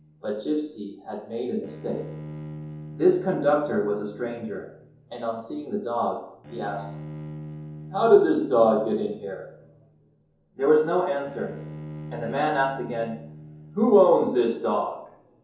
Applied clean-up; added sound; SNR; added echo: none; Bowed string instrument; 16 dB; reverberation time 2.8 s.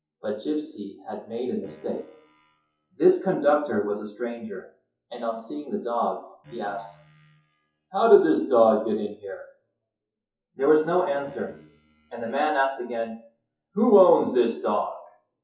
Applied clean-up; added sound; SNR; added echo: classical method WPE with log-MMSE.